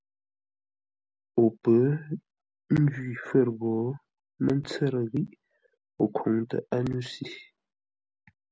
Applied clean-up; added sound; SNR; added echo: none; none; none; none.